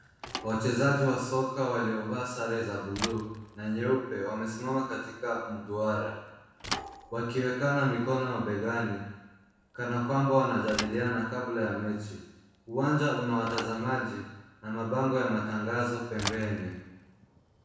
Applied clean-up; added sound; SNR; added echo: none; Thump, thud / Bicycle; 14 dB; reverberation time 1.0 s.